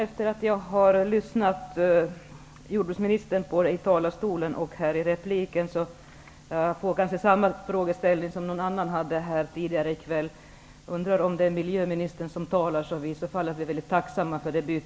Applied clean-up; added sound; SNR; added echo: none; none; none; none.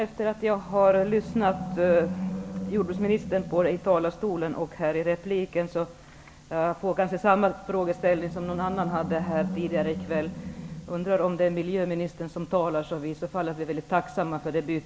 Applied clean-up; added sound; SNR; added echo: none; Animal; 12 dB; none.